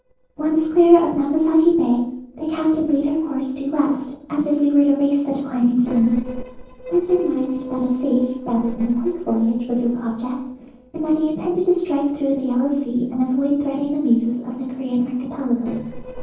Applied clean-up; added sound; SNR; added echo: neural separator model SepFormer DNS4.